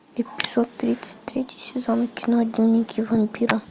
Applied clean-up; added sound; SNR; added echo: none; Hands; 13 dB; none.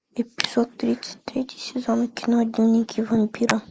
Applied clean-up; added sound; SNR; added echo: neural mask model Resemble Enhance denoiser.